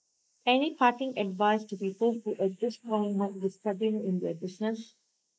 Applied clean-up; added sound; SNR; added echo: neural mask model Resemble Enhance denoiser.